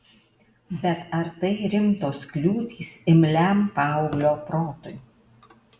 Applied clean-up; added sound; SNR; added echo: none; none; none; none.